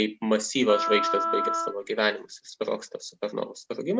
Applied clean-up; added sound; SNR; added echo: none; Wind instrument, woodwind instrument; 2 dB; none.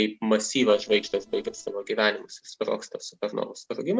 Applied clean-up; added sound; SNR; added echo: neural separator model SepFormer DNS4.